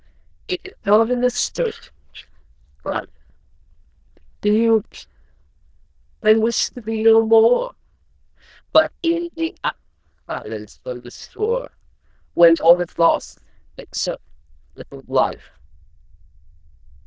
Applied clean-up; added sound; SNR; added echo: neural diffusion model UNIVERSE++.